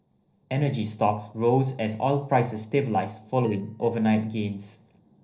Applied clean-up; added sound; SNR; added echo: neural separator model SepFormer DNS4.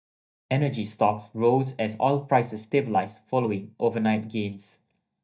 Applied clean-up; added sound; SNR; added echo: neural mask model DeepFilterNet 3.